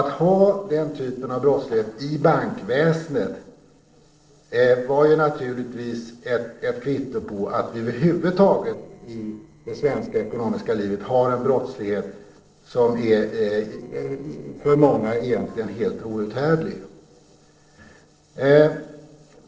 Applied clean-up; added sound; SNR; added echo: neural separator model SepFormer DNS4.